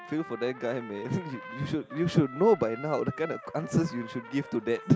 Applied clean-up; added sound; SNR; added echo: none; Trumpet; 15 dB; none.